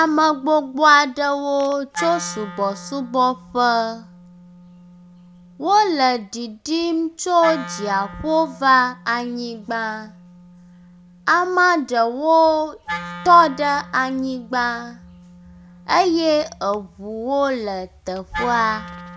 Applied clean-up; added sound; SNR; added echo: none; Wind instrument, woodwind instrument; 17 dB; none.